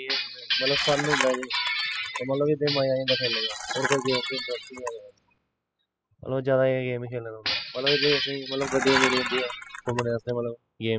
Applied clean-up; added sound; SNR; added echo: classical method spectral subtraction.